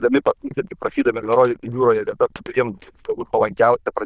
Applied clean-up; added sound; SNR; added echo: neural diffusion model UNIVERSE++.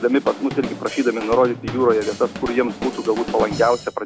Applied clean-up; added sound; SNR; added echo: none; Drum kit; 11 dB; none.